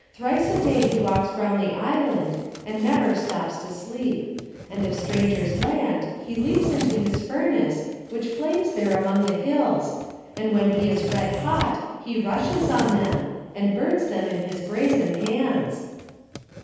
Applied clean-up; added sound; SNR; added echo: none; Drawer open or close; 10 dB; reverberation time 1.2 s.